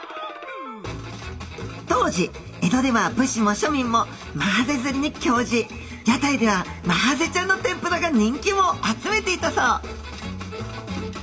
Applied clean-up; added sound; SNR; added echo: none; none; none; reverberation time 0.3 s.